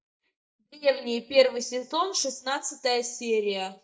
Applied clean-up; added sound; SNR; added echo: neural mask model DeepFilterNet 3.